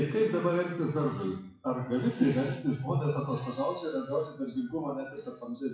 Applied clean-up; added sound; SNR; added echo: classical method WPE with log-MMSE.